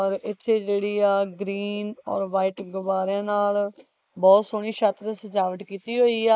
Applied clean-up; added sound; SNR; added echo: neural mask model Resemble Enhance denoiser.